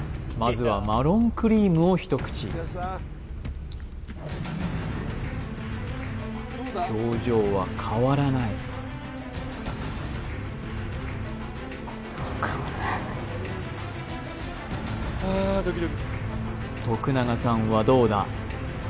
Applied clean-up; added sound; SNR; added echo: none; none; none; none.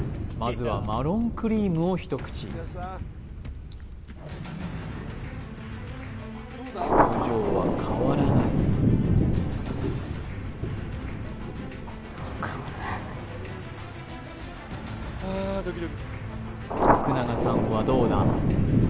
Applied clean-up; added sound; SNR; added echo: none; Thunder; -3 dB; none.